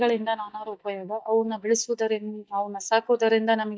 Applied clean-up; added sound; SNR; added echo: neural mask model DeepFilterNet 3.